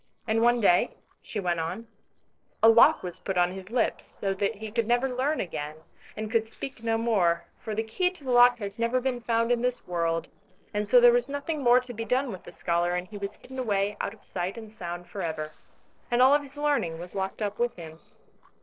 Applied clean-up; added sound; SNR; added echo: neural separator model SepFormer DNS4.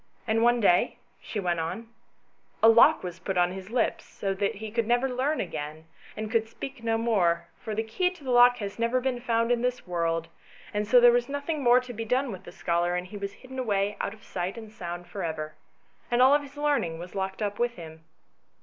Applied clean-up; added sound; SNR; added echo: none; none; none; none.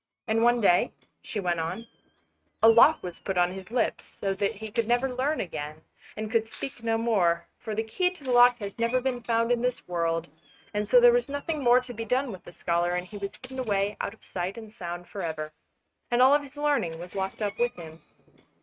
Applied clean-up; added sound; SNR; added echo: neural mask model RNNoise.